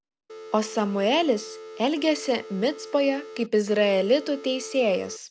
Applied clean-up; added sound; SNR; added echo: none; Telephone; 16 dB; none.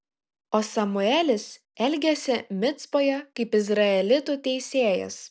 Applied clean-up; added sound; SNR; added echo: none; none; none; none.